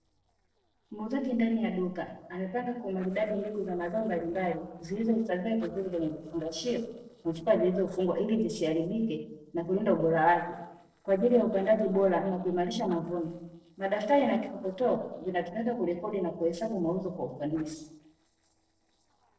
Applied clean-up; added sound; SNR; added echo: neural separator model SepFormer DNS4.